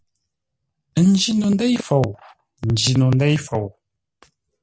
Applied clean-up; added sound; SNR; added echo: none; none; none; none.